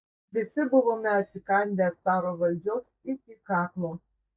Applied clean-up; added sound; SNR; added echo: neural mask model DeepFilterNet 3.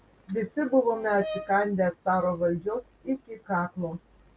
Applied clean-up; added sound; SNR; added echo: none; Brass instrument; 13 dB; none.